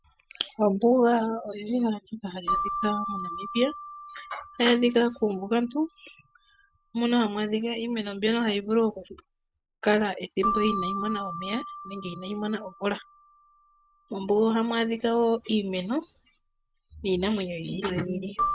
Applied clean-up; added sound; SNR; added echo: none; Keyboard (musical); 10 dB; none.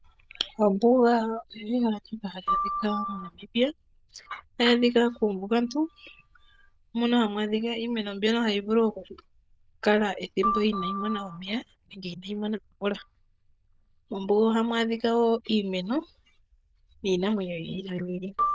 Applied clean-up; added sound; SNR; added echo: neural diffusion model UNIVERSE++.